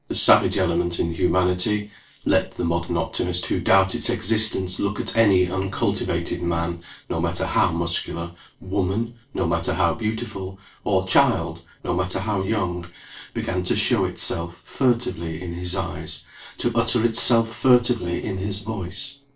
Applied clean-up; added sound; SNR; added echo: neural separator model SepFormer DNS4.